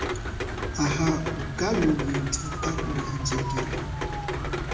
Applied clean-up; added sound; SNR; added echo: none; Rain; 0 dB; reverberation time 0.7 s.